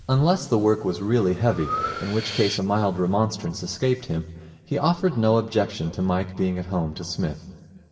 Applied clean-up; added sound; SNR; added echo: none; Breathing; 14 dB; reverberation time 1.6 s.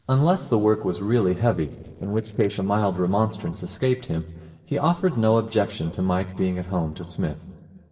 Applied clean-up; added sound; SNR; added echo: neural separator model SepFormer DNS4.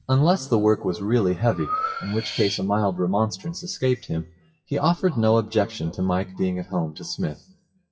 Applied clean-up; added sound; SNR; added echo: classical method WPE with log-MMSE.